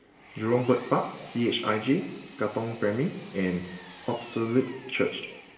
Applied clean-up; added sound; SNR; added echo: none; Power tool; 17 dB; reverberation time 0.9 s.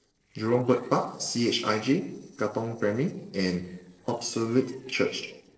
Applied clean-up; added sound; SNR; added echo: neural separator model SepFormer DNS4.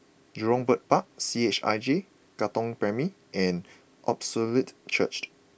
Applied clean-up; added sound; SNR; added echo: none; none; none; none.